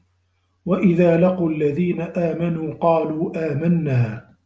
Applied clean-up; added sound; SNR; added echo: none; none; none; none.